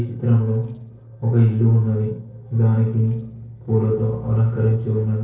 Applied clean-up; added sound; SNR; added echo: neural separator model SepFormer DNS4.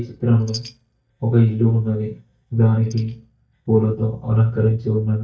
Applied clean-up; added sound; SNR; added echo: neural mask model DeepFilterNet 3.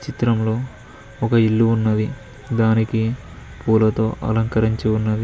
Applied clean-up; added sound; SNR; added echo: none; none; none; none.